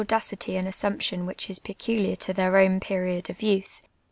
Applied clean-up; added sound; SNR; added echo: none; none; none; none.